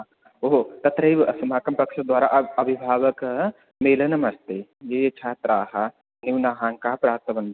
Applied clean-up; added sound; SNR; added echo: none; none; none; none.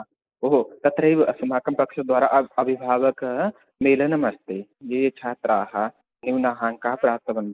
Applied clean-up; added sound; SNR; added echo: neural mask model Resemble Enhance denoiser.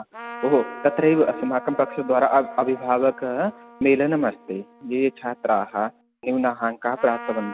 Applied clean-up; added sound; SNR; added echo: none; Trumpet; 17 dB; none.